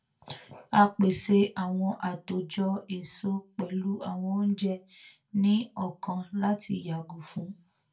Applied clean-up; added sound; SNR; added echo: none; none; none; reverberation time 0.2 s.